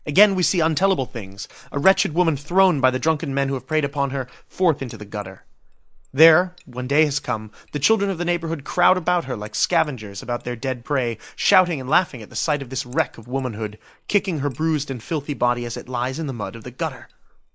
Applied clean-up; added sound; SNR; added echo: neural mask model Resemble Enhance denoiser.